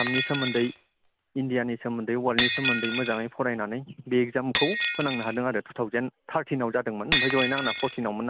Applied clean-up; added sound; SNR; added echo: none; Shatter; 4 dB; none.